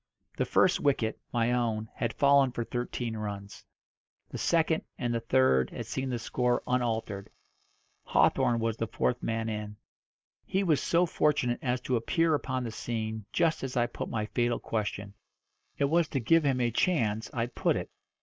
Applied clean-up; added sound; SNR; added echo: neural mask model Resemble Enhance denoiser.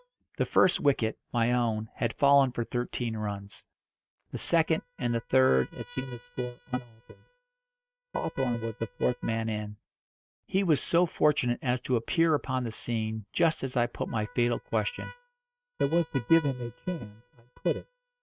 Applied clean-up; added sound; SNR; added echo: neural mask model RNNoise.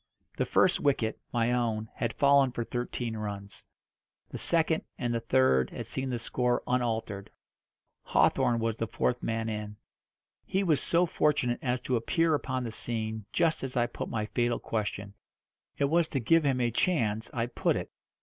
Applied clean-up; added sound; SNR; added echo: none; none; none; none.